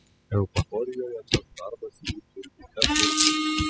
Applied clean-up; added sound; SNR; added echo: classical method spectral subtraction.